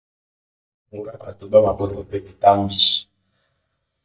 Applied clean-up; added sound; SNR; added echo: neural mask model DeepFilterNet 3.